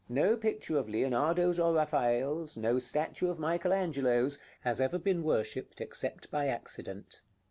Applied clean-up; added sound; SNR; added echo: none; none; none; none.